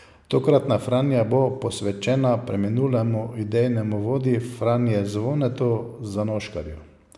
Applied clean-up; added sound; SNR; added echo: none; none; none; none.